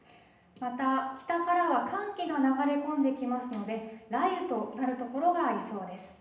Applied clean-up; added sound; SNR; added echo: none; none; none; reverberation time 0.8 s.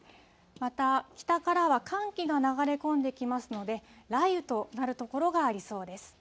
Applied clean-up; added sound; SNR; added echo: none; none; none; none.